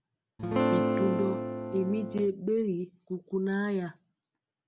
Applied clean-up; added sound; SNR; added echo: none; Acoustic guitar / Strum; -2 dB; none.